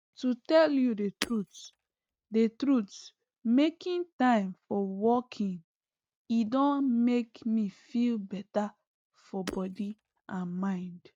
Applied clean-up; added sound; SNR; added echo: neural mask model RNNoise.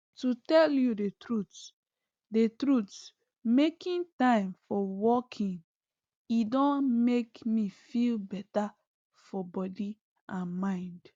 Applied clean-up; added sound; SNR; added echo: none; none; none; none.